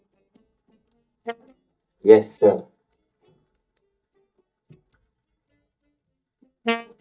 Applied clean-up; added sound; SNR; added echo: neural mask model DeepFilterNet 3.